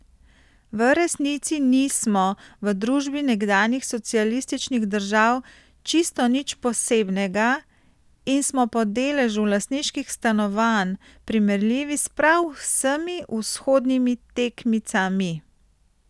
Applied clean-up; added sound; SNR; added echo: none; none; none; none.